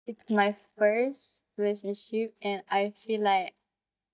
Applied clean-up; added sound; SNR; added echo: neural mask model DeepFilterNet 3.